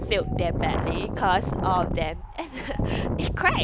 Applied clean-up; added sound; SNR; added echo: none; Wind; 0 dB; none.